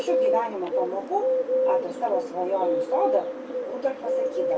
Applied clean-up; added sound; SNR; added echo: none; Bird; -3 dB; reverberation time 0.1 s.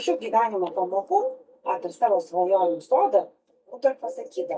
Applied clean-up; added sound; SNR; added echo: neural mask model DeepFilterNet 3.